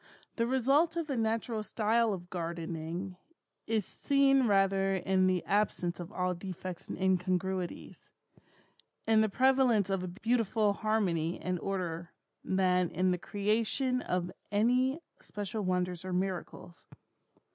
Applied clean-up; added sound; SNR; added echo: none; none; none; none.